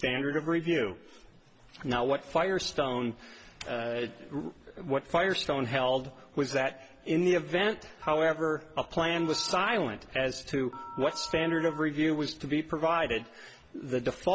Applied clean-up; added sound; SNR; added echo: none; Telephone; 15 dB; none.